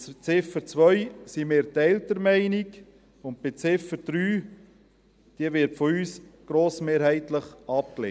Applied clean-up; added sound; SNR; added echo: none; none; none; none.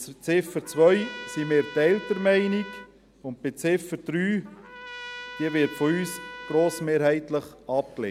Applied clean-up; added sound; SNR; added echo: none; Trumpet; 16 dB; none.